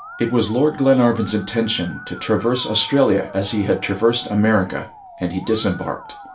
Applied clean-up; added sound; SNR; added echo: none; Musical instrument; 18 dB; reverberation time 0.3 s.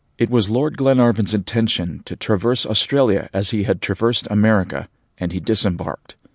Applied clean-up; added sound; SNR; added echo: none; none; none; none.